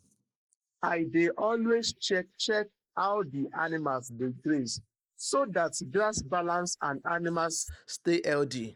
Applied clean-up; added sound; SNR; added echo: neural mask model Resemble Enhance denoiser.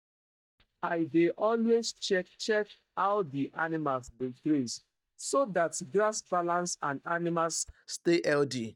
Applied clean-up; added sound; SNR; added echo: neural mask model DeepFilterNet 3.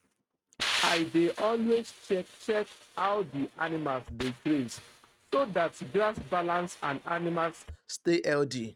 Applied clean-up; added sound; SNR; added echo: neural mask model RNNoise.